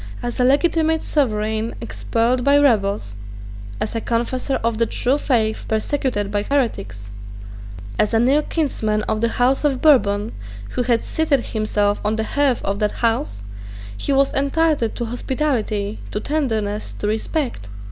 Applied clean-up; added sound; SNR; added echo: none; none; none; none.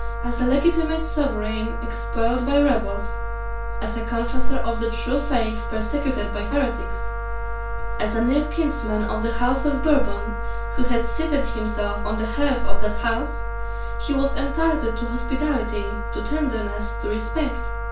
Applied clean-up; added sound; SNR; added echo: none; Wind instrument, woodwind instrument; 13 dB; reverberation time 0.3 s.